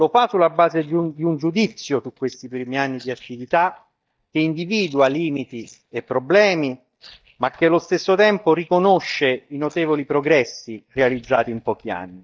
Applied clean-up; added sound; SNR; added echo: neural mask model DeepFilterNet 3.